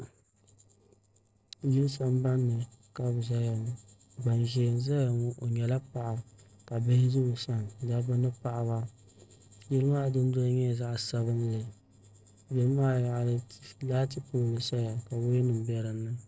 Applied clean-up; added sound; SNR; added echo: neural separator model SepFormer DNS4.